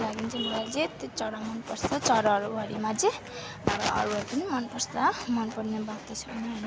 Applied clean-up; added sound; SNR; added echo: none; none; none; none.